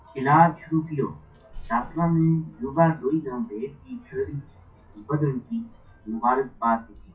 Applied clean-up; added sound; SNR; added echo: classical method WPE with log-MMSE.